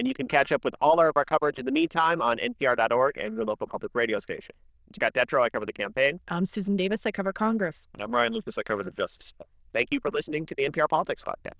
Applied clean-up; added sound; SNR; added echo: neural diffusion model UNIVERSE++.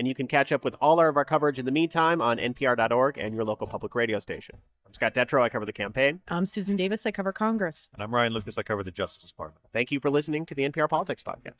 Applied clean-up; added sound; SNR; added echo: neural mask model DeepFilterNet 3.